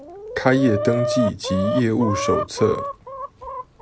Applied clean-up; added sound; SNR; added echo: none; Chicken, rooster; 4 dB; none.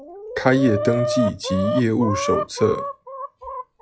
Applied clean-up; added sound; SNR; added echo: classical method log-MMSE.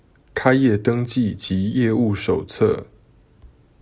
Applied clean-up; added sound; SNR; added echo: none; none; none; none.